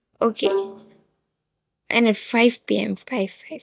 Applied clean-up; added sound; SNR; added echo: neural mask model DeepFilterNet 3.